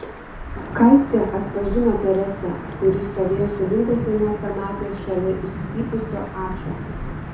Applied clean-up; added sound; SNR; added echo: none; Thunder / Wind / Rain; 8 dB; reverberation time 0.7 s.